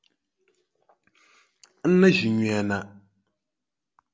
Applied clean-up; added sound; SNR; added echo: none; none; none; none.